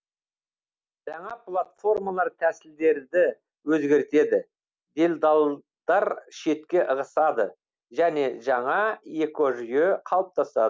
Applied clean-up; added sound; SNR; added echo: none; none; none; none.